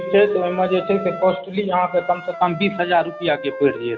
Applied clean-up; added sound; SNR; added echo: none; Wind instrument, woodwind instrument; 12 dB; none.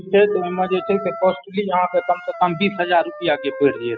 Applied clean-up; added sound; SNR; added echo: classical method spectral subtraction.